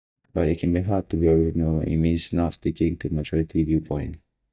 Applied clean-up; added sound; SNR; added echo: neural mask model DeepFilterNet 3.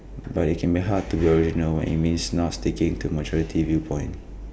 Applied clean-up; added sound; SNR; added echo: none; none; none; none.